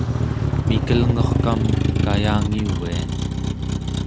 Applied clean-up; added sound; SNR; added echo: none; Motor vehicle (road); -5 dB; none.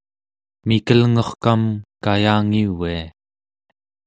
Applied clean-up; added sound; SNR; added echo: none; none; none; none.